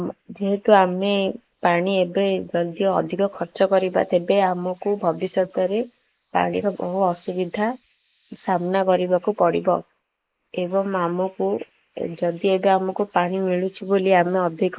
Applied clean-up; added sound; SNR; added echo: neural mask model Resemble Enhance denoiser.